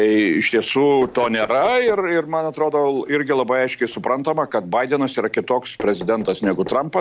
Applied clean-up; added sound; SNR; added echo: neural separator model SepFormer DNS4.